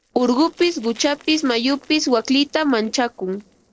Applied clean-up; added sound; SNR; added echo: neural separator model SepFormer DNS4.